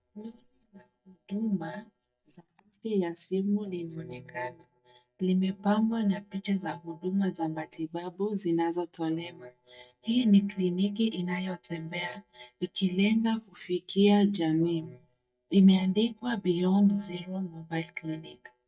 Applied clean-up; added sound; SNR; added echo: neural mask model DeepFilterNet 3.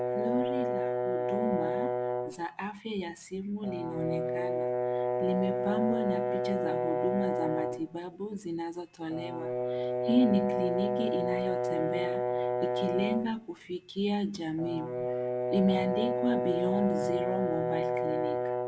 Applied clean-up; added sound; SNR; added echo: none; Brass instrument; -2 dB; none.